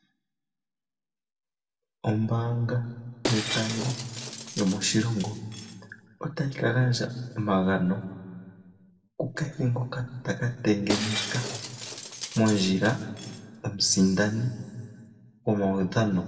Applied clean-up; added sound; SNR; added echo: none; Shatter; 8 dB; reverberation time 1.1 s.